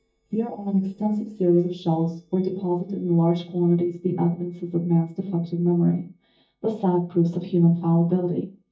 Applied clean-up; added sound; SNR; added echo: neural mask model DeepFilterNet 3.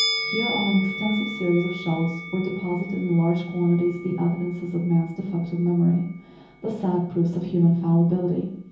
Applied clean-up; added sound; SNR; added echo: none; Musical instrument; 11 dB; reverberation time 0.7 s.